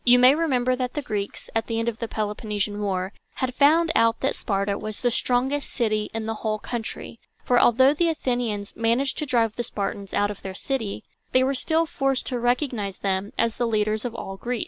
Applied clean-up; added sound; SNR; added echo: none; Tambourine; 19 dB; none.